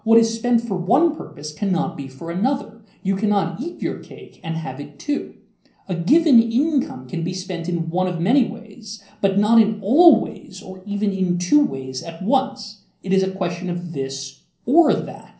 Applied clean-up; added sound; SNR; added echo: none; none; none; reverberation time 0.6 s.